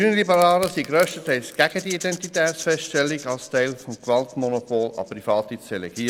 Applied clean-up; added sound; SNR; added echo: none; Crushing + Rattle / Rattle (instrument); 17 dB; none.